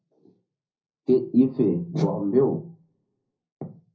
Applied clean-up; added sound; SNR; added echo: none; none; none; reverberation time 0.4 s.